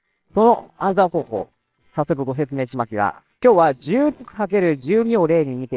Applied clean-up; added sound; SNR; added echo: neural separator model SepFormer WHAMR!.